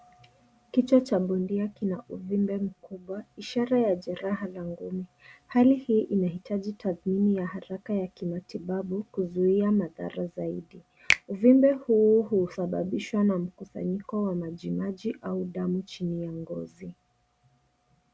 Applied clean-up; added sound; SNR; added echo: none; Finger snapping; 7 dB; none.